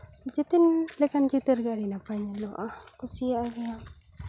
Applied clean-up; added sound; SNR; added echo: none; none; none; none.